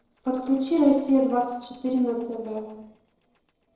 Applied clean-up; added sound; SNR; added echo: neural separator model SepFormer DNS4.